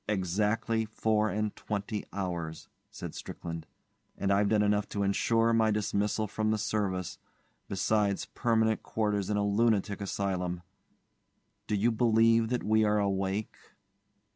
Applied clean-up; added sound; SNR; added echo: none; none; none; none.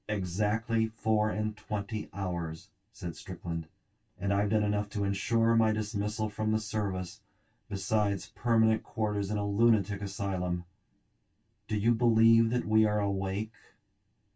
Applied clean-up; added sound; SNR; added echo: none; none; none; reverberation time 0.1 s.